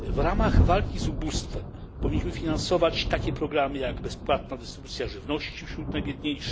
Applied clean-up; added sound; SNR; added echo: none; Thunder; 0 dB; none.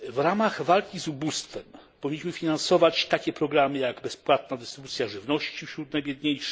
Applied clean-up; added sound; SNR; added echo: none; none; none; none.